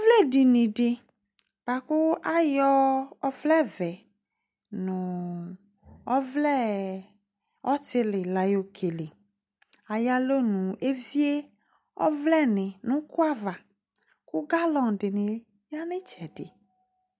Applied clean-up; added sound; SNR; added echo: none; none; none; none.